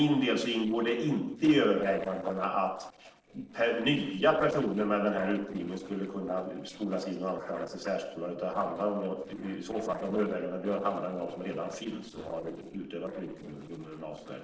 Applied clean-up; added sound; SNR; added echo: neural separator model SepFormer DNS4.